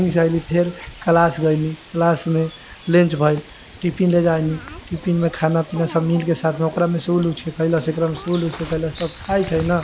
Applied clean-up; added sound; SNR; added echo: none; Bird vocalization, bird call, bird song; 17 dB; none.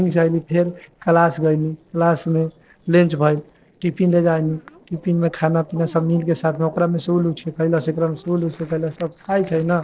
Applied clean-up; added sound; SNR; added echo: neural separator model SepFormer DNS4.